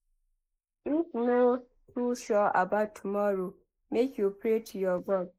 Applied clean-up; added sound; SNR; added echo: neural mask model Resemble Enhance denoiser.